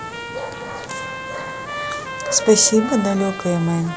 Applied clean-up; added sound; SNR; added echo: none; Trumpet; 10 dB; none.